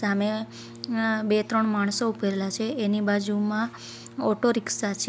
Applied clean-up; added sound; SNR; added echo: none; Brass instrument; 19 dB; none.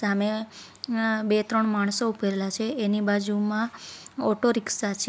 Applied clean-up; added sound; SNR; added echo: none; none; none; none.